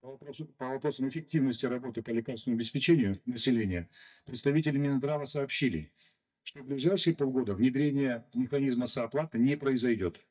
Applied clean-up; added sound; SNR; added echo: neural mask model DeepFilterNet 3.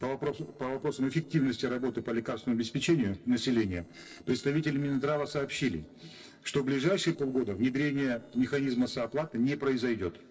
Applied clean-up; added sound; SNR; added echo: neural separator model SepFormer DNS4.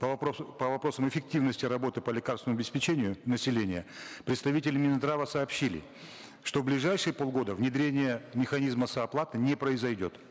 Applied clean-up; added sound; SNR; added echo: none; none; none; none.